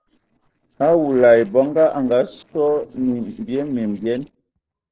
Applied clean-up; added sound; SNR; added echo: neural separator model SepFormer DNS4.